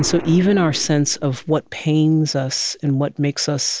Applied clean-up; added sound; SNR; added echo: none; Explosion; 18 dB; none.